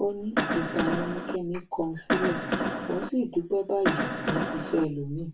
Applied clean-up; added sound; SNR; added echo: none; Cough; 0 dB; reverberation time 0.1 s.